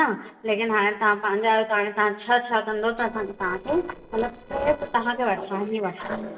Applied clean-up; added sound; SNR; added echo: neural separator model SepFormer DNS4.